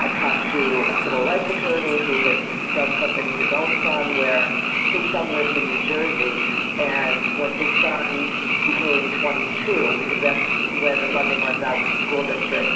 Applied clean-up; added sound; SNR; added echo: none; Frog; -4 dB; reverberation time 0.8 s.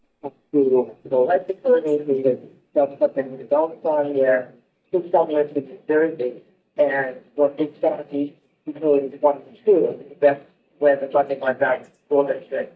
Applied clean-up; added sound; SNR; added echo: neural mask model DeepFilterNet 3.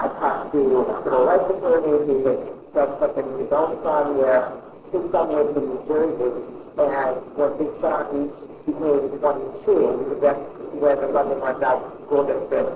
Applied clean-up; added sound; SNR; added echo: neural separator model SepFormer DNS4.